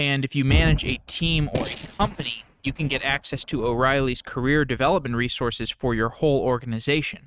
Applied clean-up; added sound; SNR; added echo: neural mask model RNNoise.